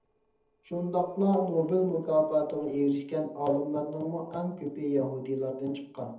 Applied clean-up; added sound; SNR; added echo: neural separator model SepFormer DNS4.